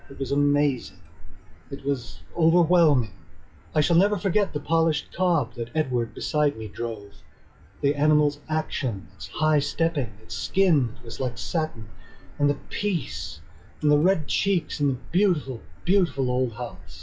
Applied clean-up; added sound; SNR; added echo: classical method log-MMSE.